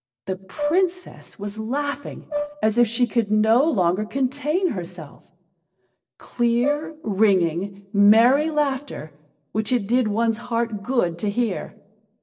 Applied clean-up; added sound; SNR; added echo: neural separator model SepFormer DNS4.